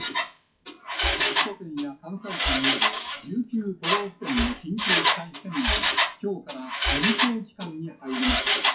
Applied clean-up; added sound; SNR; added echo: classical method WPE with log-MMSE.